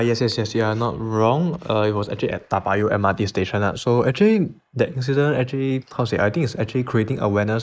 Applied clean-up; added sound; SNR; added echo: neural mask model Resemble Enhance denoiser.